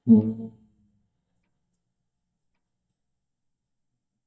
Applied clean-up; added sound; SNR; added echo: neural mask model DeepFilterNet 3.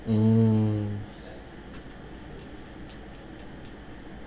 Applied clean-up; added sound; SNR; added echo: none; none; none; none.